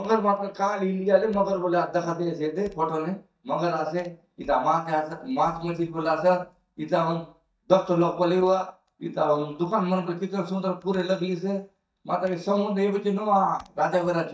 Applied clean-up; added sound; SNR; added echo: neural mask model DeepFilterNet 3.